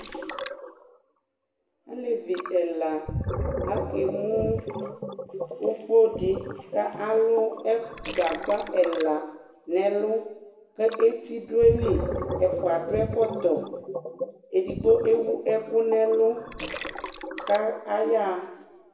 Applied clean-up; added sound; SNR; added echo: none; Gurgling; 8 dB; reverberation time 0.8 s.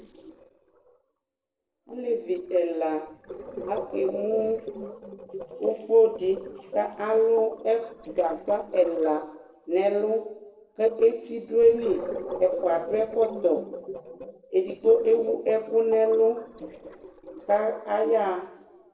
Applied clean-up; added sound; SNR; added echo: neural separator model SepFormer DNS4.